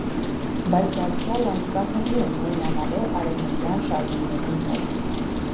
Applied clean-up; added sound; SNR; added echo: none; Rain; -2 dB; reverberation time 0.6 s.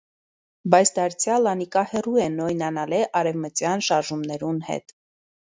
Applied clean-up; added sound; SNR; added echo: none; none; none; none.